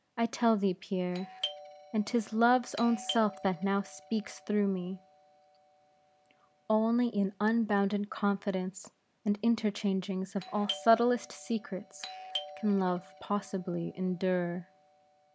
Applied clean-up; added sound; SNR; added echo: none; Doorbell; 16 dB; none.